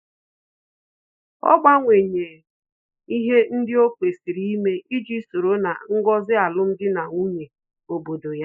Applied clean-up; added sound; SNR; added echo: neural mask model Resemble Enhance denoiser.